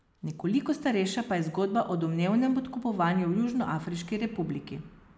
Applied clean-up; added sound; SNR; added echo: none; none; none; none.